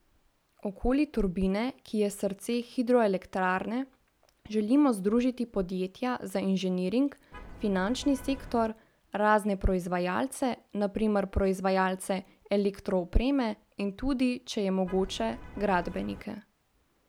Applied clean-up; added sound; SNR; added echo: none; Vehicle horn, car horn, honking; 15 dB; none.